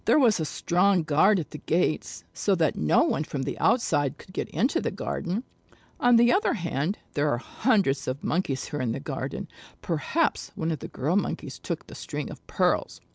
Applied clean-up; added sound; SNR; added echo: none; none; none; none.